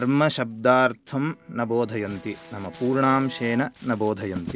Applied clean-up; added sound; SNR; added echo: none; Crumpling, crinkling + Bowed string instrument; 19 dB; none.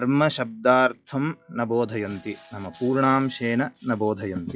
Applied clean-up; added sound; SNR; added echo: classical method log-MMSE.